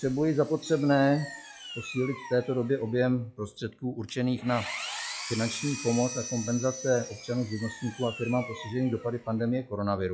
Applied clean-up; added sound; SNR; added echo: classical method log-MMSE.